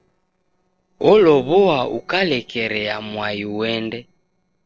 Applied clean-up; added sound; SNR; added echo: neural separator model SepFormer DNS4.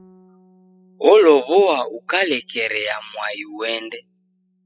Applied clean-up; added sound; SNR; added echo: classical method spectral subtraction.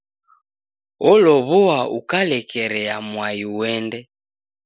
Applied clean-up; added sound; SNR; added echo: none; none; none; none.